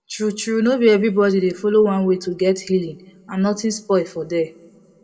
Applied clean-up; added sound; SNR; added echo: none; none; none; reverberation time 0.3 s.